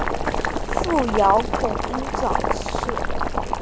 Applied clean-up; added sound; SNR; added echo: none; Boiling; -2 dB; none.